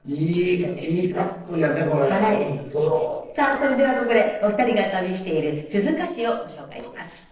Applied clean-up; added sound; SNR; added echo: neural separator model SepFormer DNS4.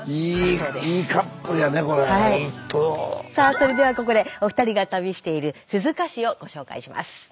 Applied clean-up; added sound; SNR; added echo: none; none; none; none.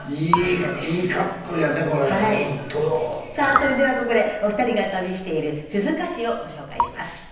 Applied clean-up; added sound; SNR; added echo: none; Raindrop / Drip; 9 dB; reverberation time 0.9 s.